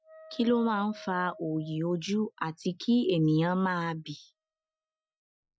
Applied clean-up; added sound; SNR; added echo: classical method Wiener filter.